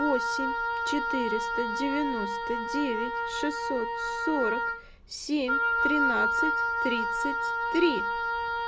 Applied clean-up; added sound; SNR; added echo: none; Wind instrument, woodwind instrument; -3 dB; none.